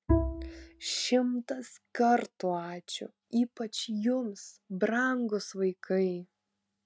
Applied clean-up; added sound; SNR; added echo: neural mask model RNNoise.